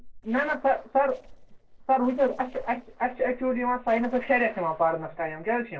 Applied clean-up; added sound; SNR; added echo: neural separator model SepFormer DNS4.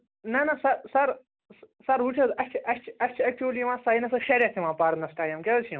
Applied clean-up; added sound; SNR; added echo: none; none; none; none.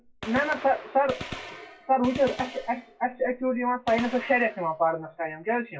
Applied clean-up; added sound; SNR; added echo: classical method WPE with log-MMSE.